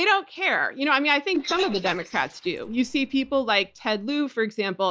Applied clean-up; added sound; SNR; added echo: neural mask model Resemble Enhance denoiser.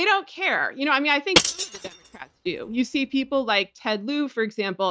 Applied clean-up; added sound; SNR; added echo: neural mask model RNNoise.